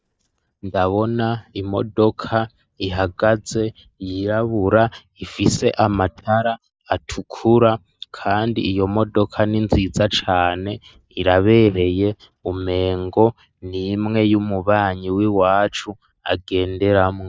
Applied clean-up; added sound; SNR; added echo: neural mask model DeepFilterNet 3.